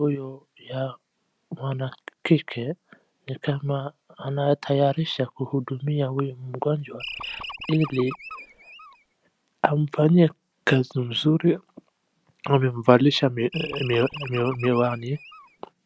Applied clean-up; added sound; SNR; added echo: none; Animal; 13 dB; none.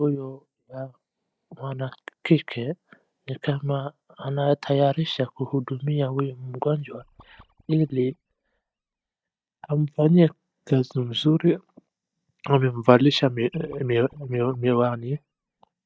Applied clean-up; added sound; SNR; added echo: neural mask model DeepFilterNet 3.